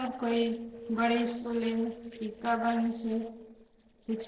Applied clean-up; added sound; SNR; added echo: neural separator model SepFormer DNS4.